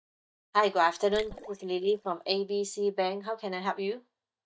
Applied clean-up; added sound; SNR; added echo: neural mask model DeepFilterNet 3.